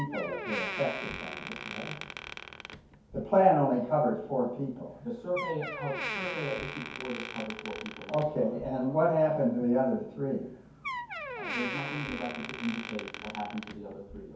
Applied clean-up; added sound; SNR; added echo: none; Door; 9 dB; reverberation time 0.6 s.